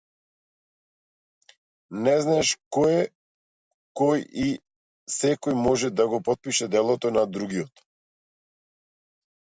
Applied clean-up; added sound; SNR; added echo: none; none; none; none.